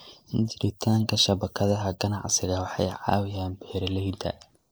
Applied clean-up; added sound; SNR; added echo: neural mask model Resemble Enhance denoiser.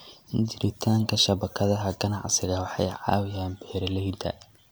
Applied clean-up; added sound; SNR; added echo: none; none; none; none.